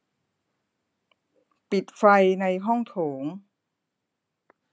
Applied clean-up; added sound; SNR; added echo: none; none; none; none.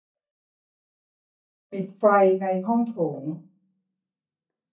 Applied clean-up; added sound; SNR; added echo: neural mask model DeepFilterNet 3.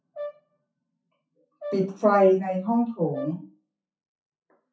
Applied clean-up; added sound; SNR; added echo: classical method WPE with log-MMSE.